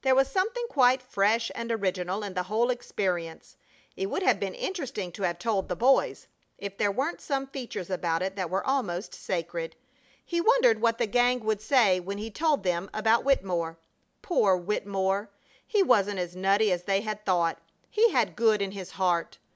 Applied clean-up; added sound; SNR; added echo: none; none; none; none.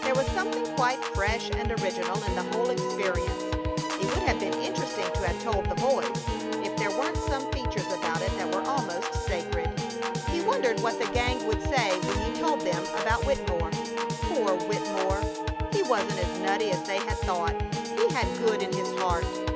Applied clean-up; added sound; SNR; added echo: none; Piano / Organ; -1 dB; none.